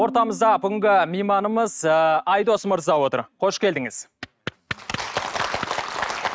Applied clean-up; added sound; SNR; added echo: neural mask model RNNoise.